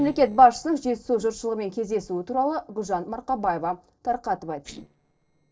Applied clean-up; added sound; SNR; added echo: neural separator model SepFormer DNS4.